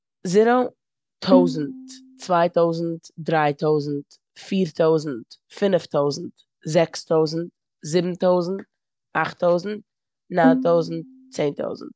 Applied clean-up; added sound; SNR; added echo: none; Bowed string instrument; 2 dB; none.